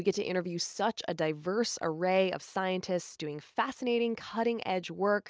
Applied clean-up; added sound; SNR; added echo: none; none; none; none.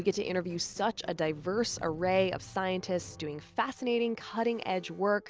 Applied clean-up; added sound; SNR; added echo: none; Squeak; 18 dB; none.